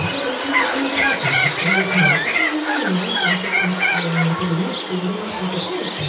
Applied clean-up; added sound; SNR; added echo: none; Bird; -3 dB; reverberation time 0.6 s.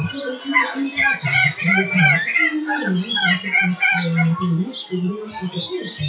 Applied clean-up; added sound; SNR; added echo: classical method WPE with log-MMSE.